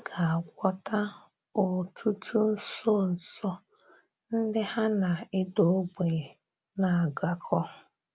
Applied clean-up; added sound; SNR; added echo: none; none; none; none.